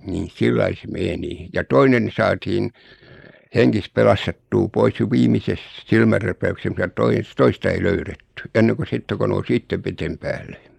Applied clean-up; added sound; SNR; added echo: neural mask model Resemble Enhance denoiser.